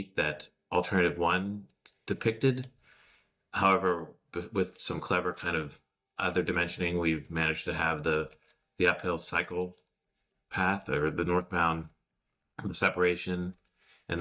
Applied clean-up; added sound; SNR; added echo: neural mask model DeepFilterNet 3.